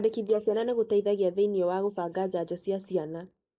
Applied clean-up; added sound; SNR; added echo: neural mask model Resemble Enhance denoiser.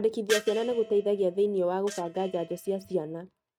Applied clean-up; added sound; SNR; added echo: neural mask model RNNoise.